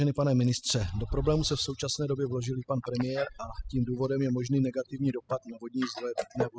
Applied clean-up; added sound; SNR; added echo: classical method spectral subtraction.